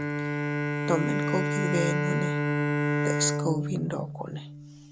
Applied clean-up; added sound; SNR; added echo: none; Bowed string instrument; -4 dB; none.